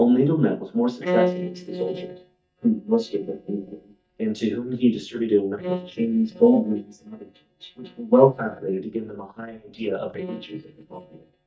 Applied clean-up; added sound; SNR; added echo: neural mask model DeepFilterNet 3.